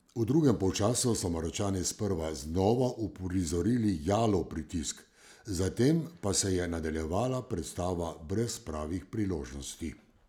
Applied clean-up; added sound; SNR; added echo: none; none; none; none.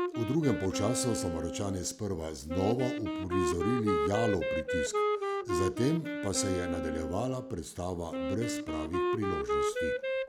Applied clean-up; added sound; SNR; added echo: none; Wind instrument, woodwind instrument; 0 dB; none.